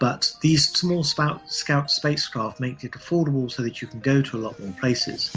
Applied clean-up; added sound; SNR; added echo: none; none; none; none.